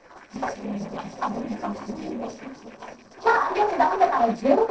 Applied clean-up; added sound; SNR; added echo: neural separator model SepFormer DNS4.